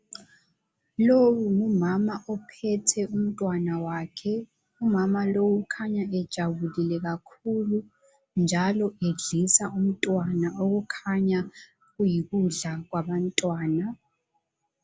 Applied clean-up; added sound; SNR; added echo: none; none; none; none.